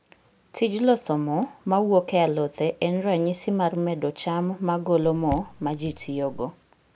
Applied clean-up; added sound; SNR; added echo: none; Raindrop / Drip; 14 dB; none.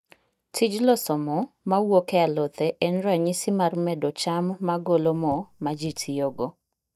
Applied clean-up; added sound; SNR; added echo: neural mask model DeepFilterNet 3.